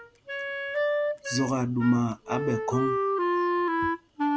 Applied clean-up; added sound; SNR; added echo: none; Wind instrument, woodwind instrument; -2 dB; none.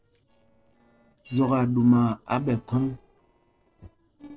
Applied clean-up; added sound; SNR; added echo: neural separator model SepFormer DNS4.